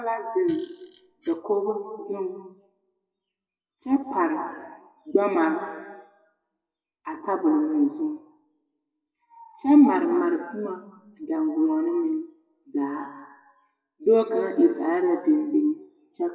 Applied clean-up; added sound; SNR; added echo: classical method WPE with log-MMSE.